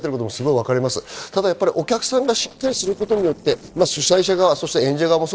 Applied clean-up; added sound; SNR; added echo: neural separator model SepFormer DNS4.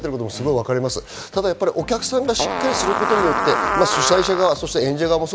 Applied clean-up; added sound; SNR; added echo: none; Fart; 2 dB; none.